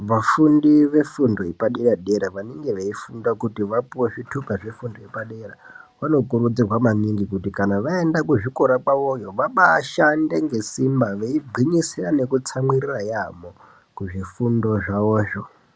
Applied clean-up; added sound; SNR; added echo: none; none; none; none.